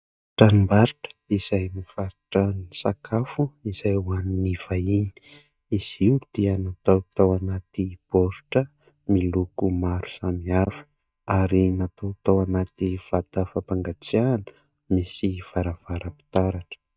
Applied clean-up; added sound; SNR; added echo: neural mask model DeepFilterNet 3.